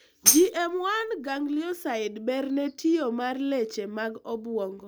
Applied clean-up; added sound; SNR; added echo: none; Tambourine; 0 dB; none.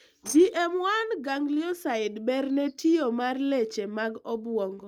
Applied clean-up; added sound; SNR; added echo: neural mask model RNNoise.